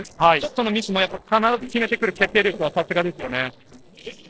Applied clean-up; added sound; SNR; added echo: neural separator model SepFormer DNS4.